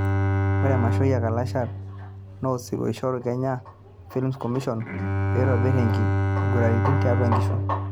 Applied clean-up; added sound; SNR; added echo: none; Bowed string instrument; -2 dB; none.